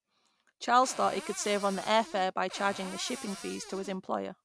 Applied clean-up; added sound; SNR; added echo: none; Cupboard open or close; 13 dB; none.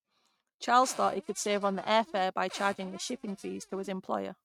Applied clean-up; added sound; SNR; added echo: neural mask model RNNoise.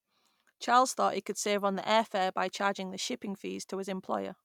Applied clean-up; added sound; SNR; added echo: none; none; none; none.